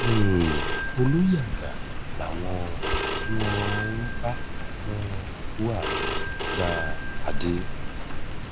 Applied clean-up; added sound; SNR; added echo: none; Telephone + Rain; -2 dB; none.